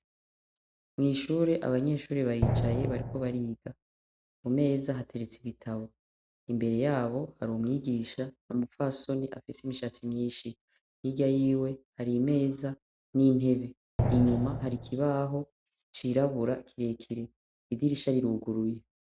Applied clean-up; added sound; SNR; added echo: none; Drum; -1 dB; none.